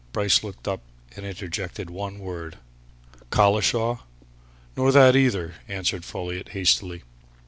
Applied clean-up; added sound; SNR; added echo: none; none; none; none.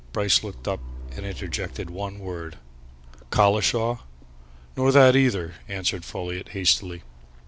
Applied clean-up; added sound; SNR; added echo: none; Truck; 15 dB; none.